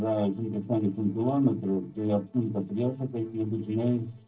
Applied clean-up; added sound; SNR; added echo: neural separator model SepFormer DNS4.